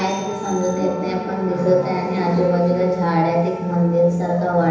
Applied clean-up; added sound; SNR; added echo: none; Wind instrument, woodwind instrument; 15 dB; reverberation time 1.0 s.